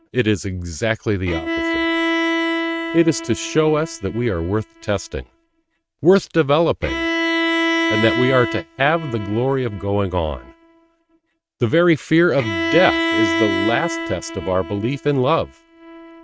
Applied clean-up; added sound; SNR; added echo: neural mask model RNNoise.